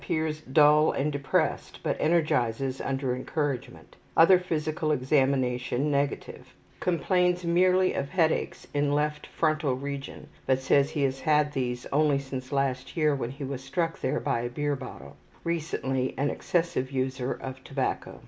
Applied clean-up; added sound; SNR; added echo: none; Bird; 17 dB; none.